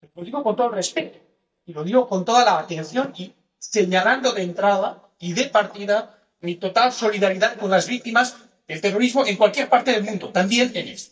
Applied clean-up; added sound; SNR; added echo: neural mask model DeepFilterNet 3.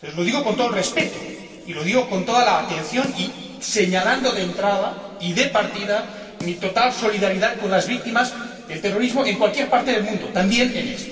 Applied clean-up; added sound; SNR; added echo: none; Snare drum; 20 dB; reverberation time 2.4 s.